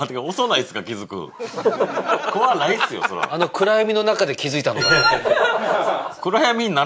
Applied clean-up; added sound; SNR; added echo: none; Wind instrument, woodwind instrument; 0 dB; none.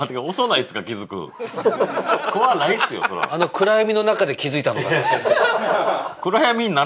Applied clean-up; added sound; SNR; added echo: none; none; none; none.